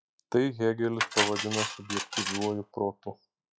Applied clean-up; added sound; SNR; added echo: classical method log-MMSE.